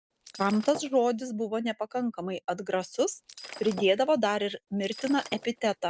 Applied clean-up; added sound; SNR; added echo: none; Shatter; 16 dB; none.